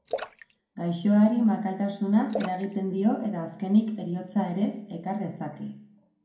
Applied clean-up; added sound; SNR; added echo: none; Splash, splatter; 14 dB; reverberation time 0.5 s.